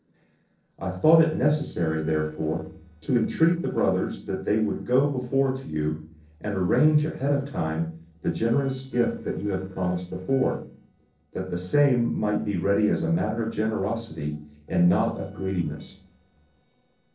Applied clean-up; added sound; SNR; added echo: neural separator model SepFormer DNS4.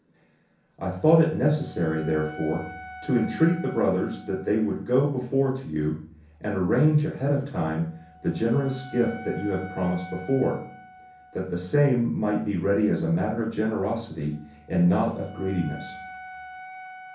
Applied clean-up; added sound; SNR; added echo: none; Wind instrument, woodwind instrument; 19 dB; reverberation time 0.6 s.